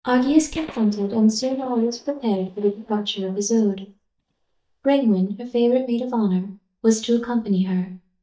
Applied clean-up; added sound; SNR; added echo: neural mask model DeepFilterNet 3.